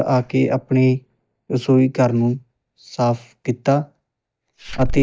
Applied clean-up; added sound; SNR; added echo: neural mask model DeepFilterNet 3.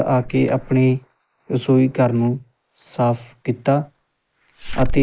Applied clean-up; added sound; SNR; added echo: neural mask model Resemble Enhance denoiser.